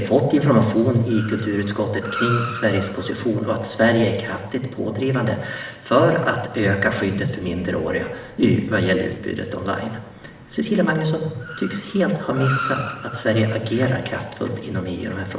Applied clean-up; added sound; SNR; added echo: none; Car; 15 dB; reverberation time 0.9 s.